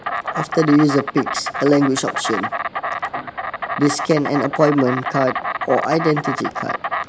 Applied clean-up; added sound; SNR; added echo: none; Insect; 5 dB; none.